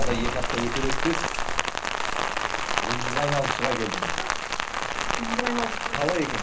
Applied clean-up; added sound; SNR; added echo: none; Rain; -5 dB; reverberation time 0.3 s.